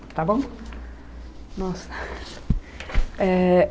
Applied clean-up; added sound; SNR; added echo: none; none; none; none.